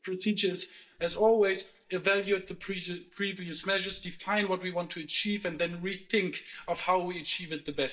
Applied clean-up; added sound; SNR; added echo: neural mask model DeepFilterNet 3.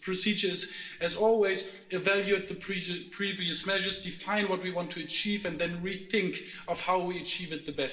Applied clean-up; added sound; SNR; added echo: neural separator model SepFormer DNS4.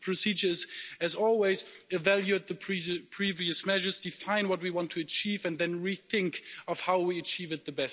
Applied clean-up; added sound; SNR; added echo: none; none; none; none.